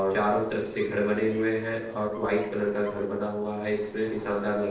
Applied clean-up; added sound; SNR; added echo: neural separator model SepFormer DNS4.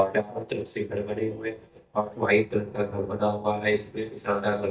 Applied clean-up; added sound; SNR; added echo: neural mask model DeepFilterNet 3.